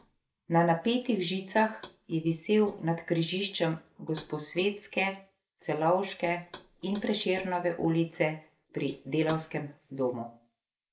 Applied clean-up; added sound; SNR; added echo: neural mask model Resemble Enhance denoiser.